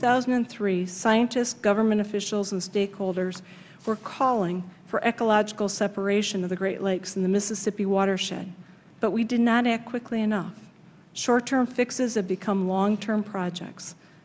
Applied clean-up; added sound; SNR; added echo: none; none; none; none.